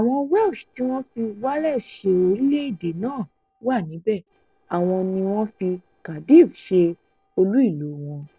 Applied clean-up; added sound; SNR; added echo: neural separator model SepFormer DNS4.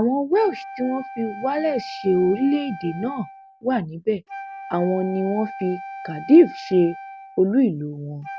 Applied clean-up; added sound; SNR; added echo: none; Wind instrument, woodwind instrument; 15 dB; none.